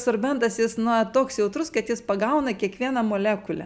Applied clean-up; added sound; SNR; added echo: none; none; none; none.